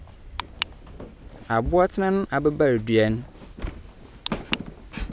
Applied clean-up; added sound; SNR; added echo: none; Walk, footsteps; 12 dB; none.